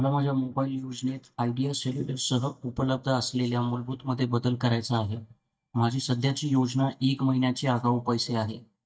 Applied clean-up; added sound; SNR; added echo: neural mask model DeepFilterNet 3.